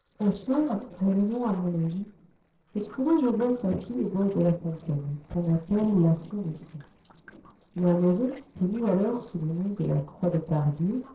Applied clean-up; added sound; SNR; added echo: neural separator model SepFormer DNS4.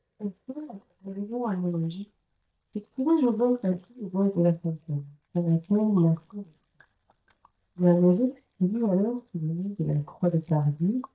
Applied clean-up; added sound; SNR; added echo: neural mask model DeepFilterNet 3.